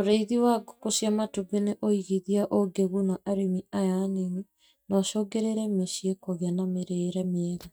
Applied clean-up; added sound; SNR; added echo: neural mask model DeepFilterNet 3.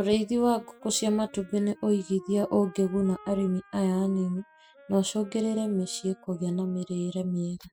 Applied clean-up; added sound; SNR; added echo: classical method spectral subtraction.